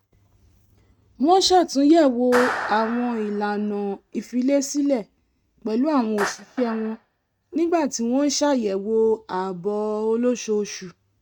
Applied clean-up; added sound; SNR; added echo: neural mask model RNNoise.